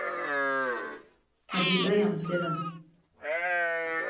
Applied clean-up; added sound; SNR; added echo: none; Livestock, farm animals, working animals; -1 dB; reverberation time 0.6 s.